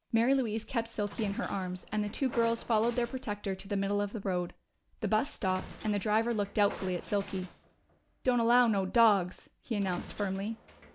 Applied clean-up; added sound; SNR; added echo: none; Train; 19 dB; none.